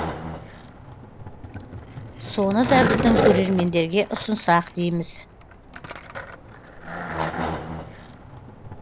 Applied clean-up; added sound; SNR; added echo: none; Skateboard; 3 dB; none.